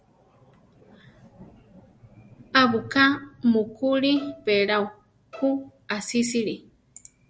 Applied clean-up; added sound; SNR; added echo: none; Bowed string instrument; 20 dB; none.